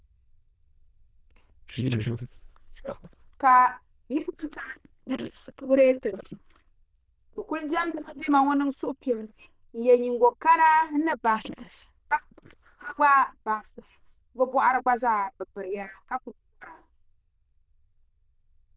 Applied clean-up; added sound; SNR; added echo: neural diffusion model UNIVERSE++.